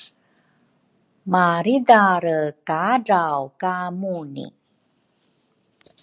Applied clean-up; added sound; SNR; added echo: none; none; none; none.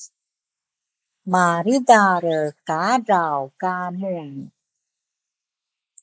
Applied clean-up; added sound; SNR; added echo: neural mask model Resemble Enhance denoiser.